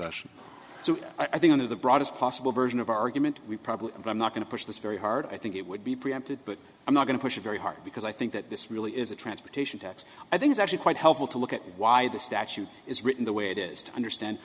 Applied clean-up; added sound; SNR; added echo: none; none; none; none.